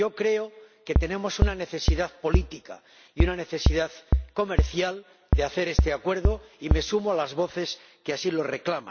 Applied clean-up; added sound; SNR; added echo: none; Bass drum; -4 dB; none.